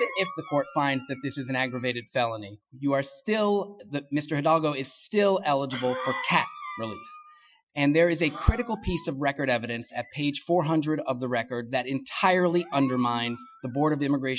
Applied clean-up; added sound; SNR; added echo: classical method Wiener filter.